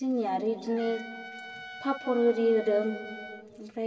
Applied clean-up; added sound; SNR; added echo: none; Trumpet; 15 dB; reverberation time 2.4 s.